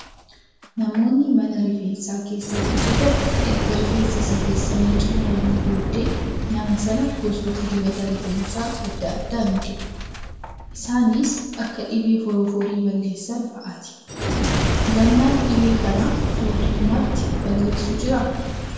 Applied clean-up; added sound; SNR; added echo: none; Boom; 1 dB; reverberation time 1.1 s.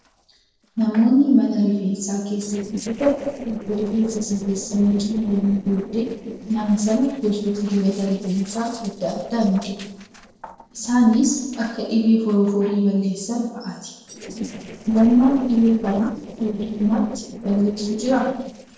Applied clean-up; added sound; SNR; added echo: neural separator model SepFormer DNS4.